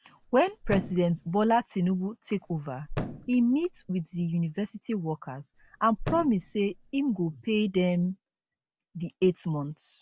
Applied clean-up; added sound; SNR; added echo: none; Thump, thud; 10 dB; none.